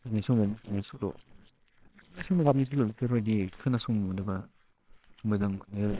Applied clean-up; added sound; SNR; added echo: neural separator model SepFormer WHAMR!.